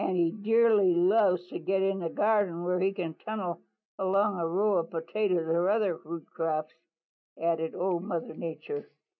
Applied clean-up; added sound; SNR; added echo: none; none; none; none.